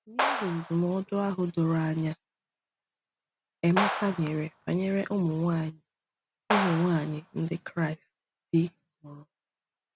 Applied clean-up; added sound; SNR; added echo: none; Clapping; 3 dB; none.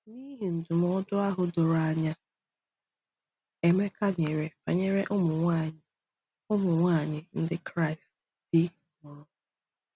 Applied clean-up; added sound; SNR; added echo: none; none; none; none.